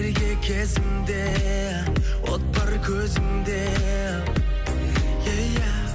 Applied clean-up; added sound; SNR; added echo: none; none; none; none.